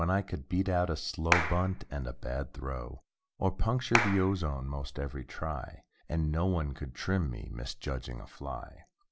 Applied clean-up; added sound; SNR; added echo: none; Clapping; 1 dB; none.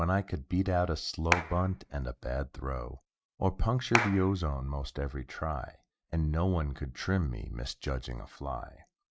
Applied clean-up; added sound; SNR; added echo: neural mask model RNNoise.